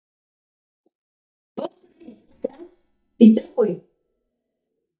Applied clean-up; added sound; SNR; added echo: neural mask model DeepFilterNet 3.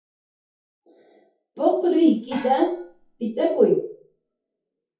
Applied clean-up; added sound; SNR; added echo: classical method WPE with log-MMSE.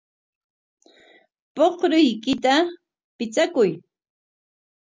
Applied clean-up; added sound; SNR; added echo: none; none; none; none.